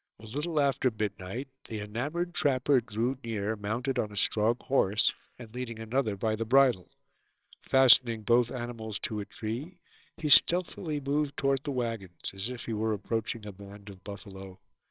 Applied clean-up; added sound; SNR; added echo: neural separator model SepFormer WHAMR!.